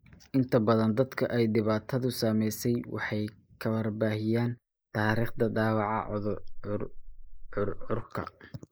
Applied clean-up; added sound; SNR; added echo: neural mask model Resemble Enhance denoiser.